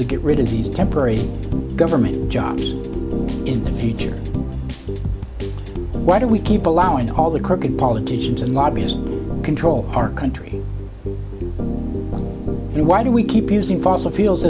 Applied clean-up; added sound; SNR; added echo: none; none; none; none.